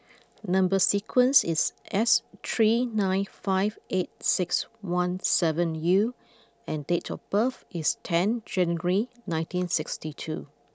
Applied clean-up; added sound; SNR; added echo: none; none; none; none.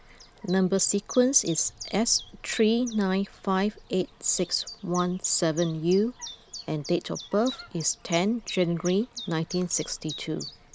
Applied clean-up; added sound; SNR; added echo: none; Chirp, tweet; 16 dB; none.